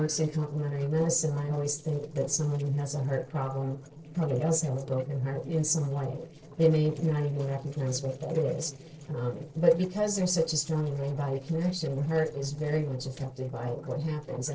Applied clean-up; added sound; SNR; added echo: neural separator model SepFormer DNS4.